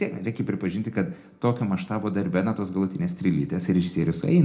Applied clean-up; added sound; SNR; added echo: none; none; none; reverberation time 0.3 s.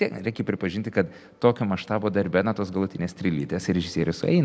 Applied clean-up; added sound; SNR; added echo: none; none; none; none.